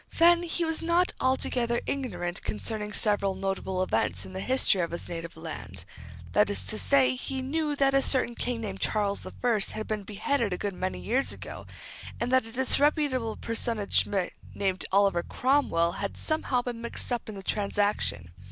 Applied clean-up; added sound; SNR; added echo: none; Bass guitar; 15 dB; none.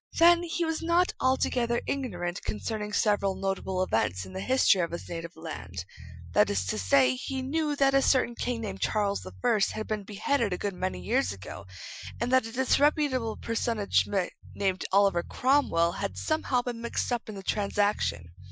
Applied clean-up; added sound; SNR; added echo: classical method Wiener filter.